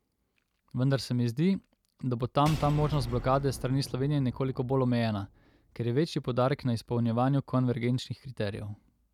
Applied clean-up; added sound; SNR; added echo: none; Shatter / Boom; 12 dB; none.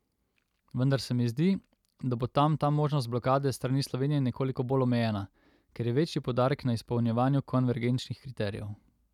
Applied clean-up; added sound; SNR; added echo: none; none; none; none.